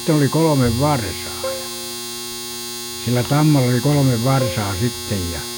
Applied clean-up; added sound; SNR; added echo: none; Keyboard (musical) + Domestic sounds, home sounds; 9 dB; none.